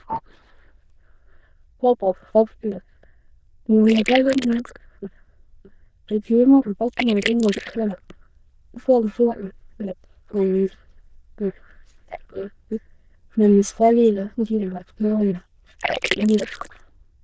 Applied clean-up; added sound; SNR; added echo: neural diffusion model UNIVERSE++.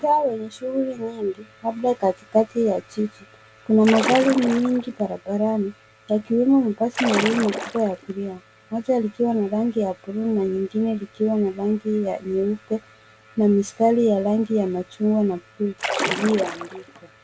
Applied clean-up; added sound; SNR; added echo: none; Splash, splatter; 6 dB; none.